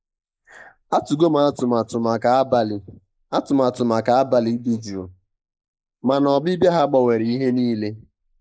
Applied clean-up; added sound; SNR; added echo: neural mask model Resemble Enhance denoiser.